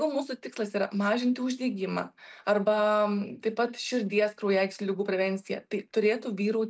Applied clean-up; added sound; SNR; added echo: none; none; none; none.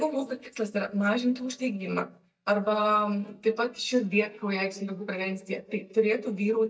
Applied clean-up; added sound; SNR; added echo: neural mask model DeepFilterNet 3.